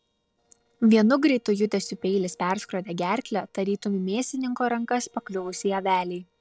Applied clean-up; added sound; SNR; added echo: neural separator model SepFormer DNS4.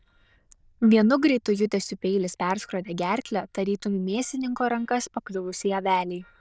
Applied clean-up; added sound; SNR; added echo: neural diffusion model UNIVERSE++.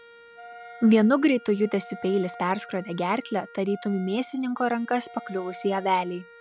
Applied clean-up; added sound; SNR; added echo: none; Wind instrument, woodwind instrument + Wind instrument, woodwind instrument; 19 dB; none.